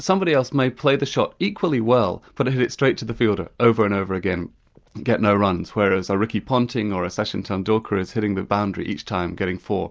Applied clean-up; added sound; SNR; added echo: none; none; none; none.